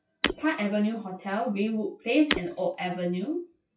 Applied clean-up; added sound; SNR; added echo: classical method WPE with log-MMSE.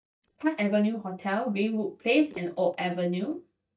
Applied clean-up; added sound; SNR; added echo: neural mask model DeepFilterNet 3.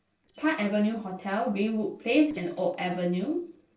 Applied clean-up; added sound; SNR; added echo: neural separator model SepFormer DNS4.